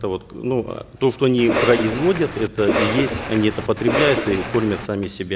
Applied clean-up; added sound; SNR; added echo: none; Cough; 3 dB; none.